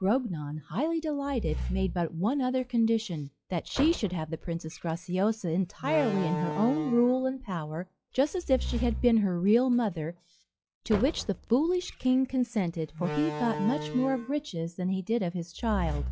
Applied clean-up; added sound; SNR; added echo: classical method log-MMSE.